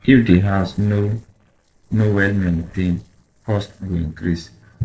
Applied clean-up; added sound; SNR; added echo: neural separator model SepFormer DNS4.